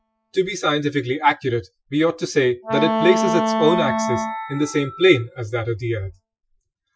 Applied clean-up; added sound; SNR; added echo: classical method Wiener filter.